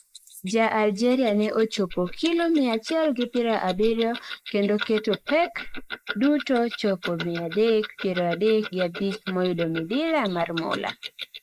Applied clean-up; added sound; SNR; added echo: neural mask model Resemble Enhance denoiser.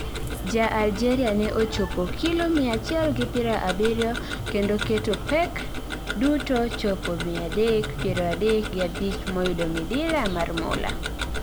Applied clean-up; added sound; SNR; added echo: none; Tick-tock; 5 dB; none.